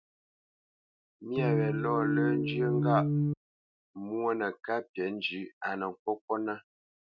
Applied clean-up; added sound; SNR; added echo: neural mask model RNNoise.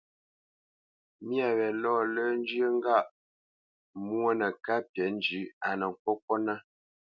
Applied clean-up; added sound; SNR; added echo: none; none; none; none.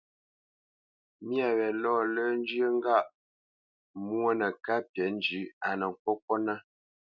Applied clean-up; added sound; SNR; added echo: neural mask model Resemble Enhance denoiser.